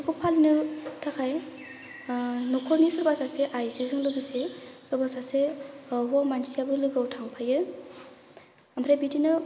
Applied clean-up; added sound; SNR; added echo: none; none; none; none.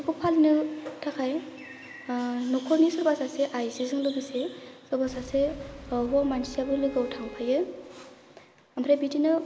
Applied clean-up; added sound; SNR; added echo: none; Bowed string instrument + Boom; 18 dB; none.